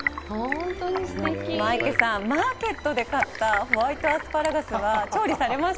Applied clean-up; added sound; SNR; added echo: none; Stream; 7 dB; none.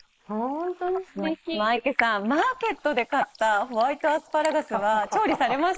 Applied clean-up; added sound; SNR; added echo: neural mask model Resemble Enhance denoiser.